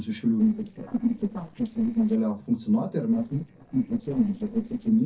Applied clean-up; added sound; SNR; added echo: neural separator model SepFormer DNS4.